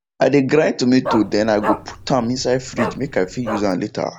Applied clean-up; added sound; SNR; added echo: none; Bark; 8 dB; none.